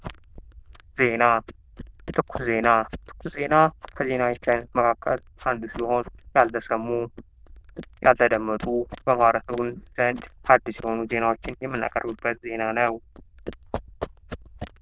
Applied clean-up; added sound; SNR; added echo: neural diffusion model UNIVERSE++.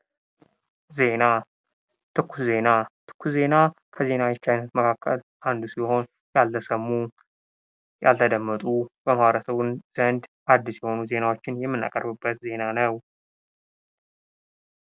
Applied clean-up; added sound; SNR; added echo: none; none; none; none.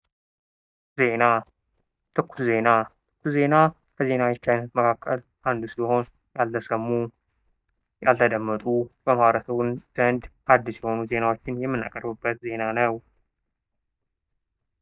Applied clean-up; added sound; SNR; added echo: neural mask model DeepFilterNet 3.